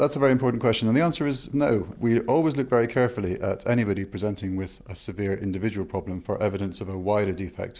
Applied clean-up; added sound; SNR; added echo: none; none; none; none.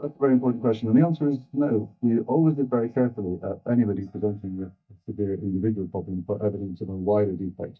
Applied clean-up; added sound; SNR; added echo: neural mask model DeepFilterNet 3.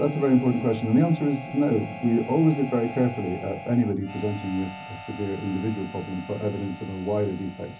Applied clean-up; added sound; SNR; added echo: none; Harmonica; 15 dB; reverberation time 0.4 s.